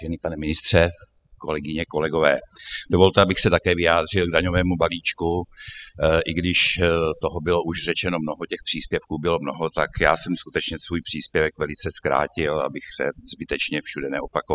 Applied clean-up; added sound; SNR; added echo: classical method spectral subtraction.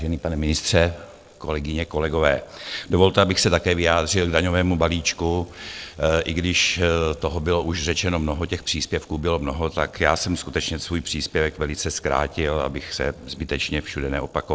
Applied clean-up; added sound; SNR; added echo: neural separator model SepFormer DNS4.